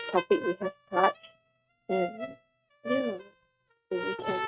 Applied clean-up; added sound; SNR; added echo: neural mask model RNNoise.